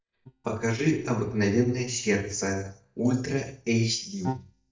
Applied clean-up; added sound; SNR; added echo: neural mask model DeepFilterNet 3.